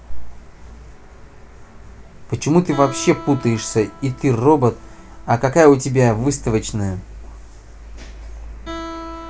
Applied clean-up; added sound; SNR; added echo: none; Guitar; 19 dB; none.